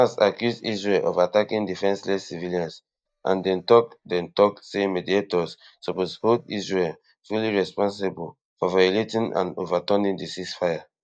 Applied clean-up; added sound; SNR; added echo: neural mask model DeepFilterNet 3.